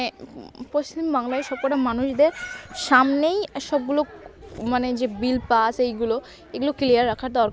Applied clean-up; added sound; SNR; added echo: none; none; none; none.